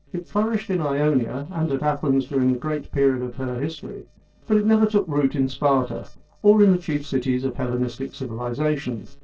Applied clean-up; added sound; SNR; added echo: neural separator model SepFormer DNS4.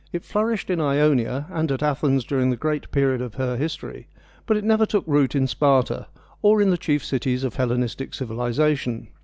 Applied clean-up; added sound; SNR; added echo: none; none; none; none.